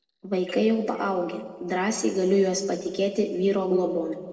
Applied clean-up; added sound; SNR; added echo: neural separator model SepFormer DNS4.